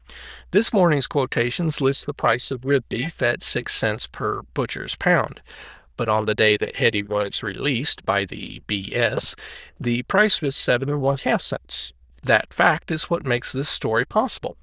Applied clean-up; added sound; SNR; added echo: neural diffusion model UNIVERSE++.